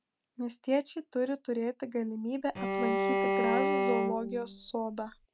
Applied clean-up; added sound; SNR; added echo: none; Bowed string instrument; -3 dB; none.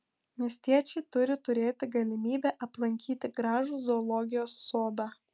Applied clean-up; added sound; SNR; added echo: none; none; none; none.